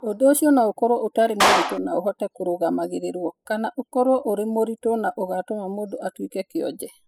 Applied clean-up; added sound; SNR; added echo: classical method spectral subtraction.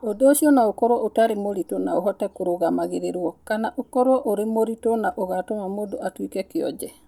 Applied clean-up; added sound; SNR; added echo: none; none; none; none.